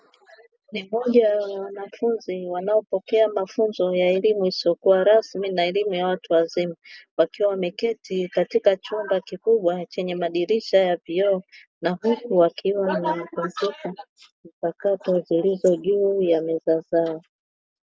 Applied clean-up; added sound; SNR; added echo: none; none; none; none.